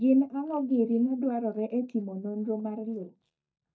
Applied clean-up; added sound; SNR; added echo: neural mask model DeepFilterNet 3.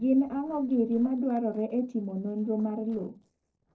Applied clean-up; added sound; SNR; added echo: neural separator model SepFormer DNS4.